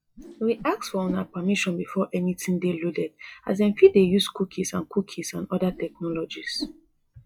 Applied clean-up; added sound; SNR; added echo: classical method log-MMSE.